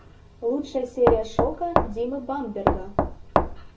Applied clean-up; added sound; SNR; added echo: none; Knock; -3 dB; reverberation time 0.2 s.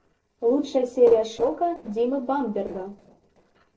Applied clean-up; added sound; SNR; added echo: neural separator model SepFormer DNS4.